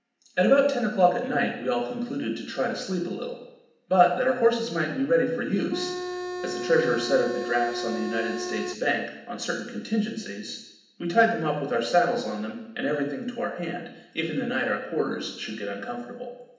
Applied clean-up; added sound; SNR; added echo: none; Organ; 6 dB; reverberation time 0.8 s.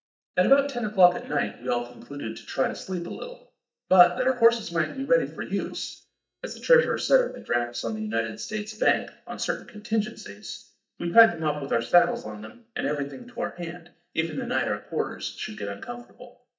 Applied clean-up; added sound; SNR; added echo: neural mask model DeepFilterNet 3.